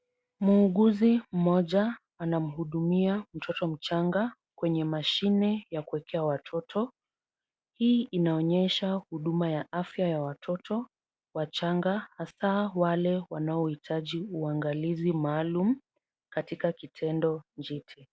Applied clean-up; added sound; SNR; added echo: none; none; none; none.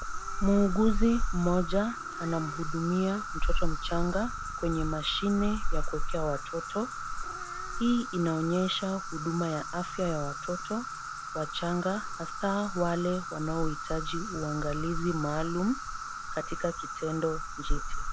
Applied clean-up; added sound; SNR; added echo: none; Insect + Meow / Purr; 1 dB; none.